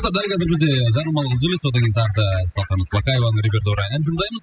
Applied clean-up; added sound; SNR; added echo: classical method spectral subtraction.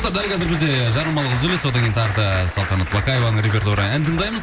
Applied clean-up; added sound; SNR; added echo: none; Applause; 11 dB; none.